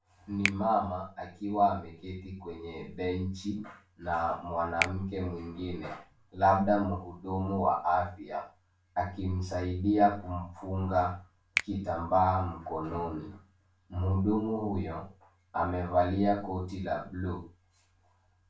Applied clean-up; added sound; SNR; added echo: none; Finger snapping; 10 dB; reverberation time 0.3 s.